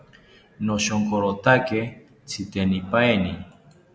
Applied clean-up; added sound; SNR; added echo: none; none; none; none.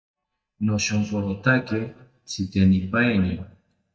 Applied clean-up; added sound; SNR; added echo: neural mask model DeepFilterNet 3.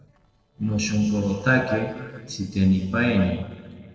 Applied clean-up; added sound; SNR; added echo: neural separator model SepFormer DNS4.